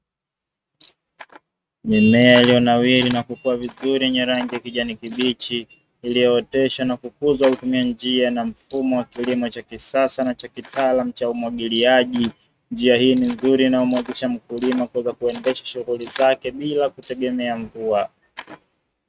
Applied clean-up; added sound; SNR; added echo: neural mask model RNNoise.